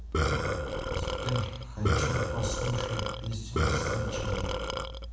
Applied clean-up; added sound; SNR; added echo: none; Burping, eructation; -3 dB; reverberation time 1.0 s.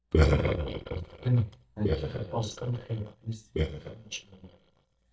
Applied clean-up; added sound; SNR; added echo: neural mask model DeepFilterNet 3.